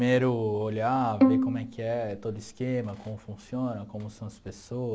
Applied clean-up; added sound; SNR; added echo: none; Bowed string instrument; -2 dB; none.